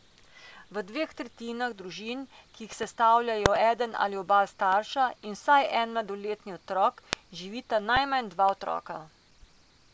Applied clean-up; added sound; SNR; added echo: none; none; none; none.